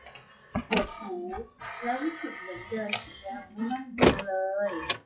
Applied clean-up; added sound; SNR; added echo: classical method WPE with log-MMSE.